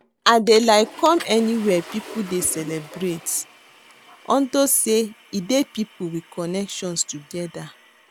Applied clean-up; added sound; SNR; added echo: none; Toilet flush / Water; 20 dB; none.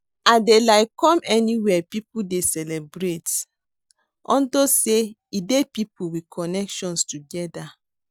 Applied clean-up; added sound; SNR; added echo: none; none; none; none.